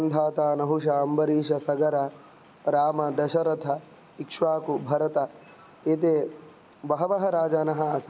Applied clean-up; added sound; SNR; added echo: none; none; none; none.